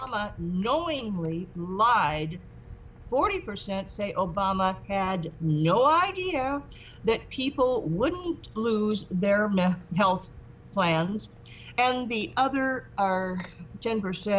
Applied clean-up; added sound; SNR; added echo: none; none; none; none.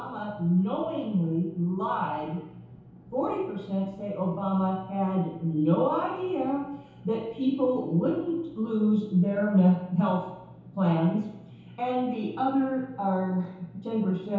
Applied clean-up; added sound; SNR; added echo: none; none; none; reverberation time 0.8 s.